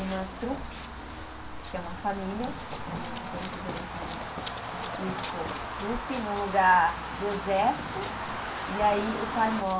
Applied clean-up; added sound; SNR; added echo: none; Run; 5 dB; reverberation time 0.2 s.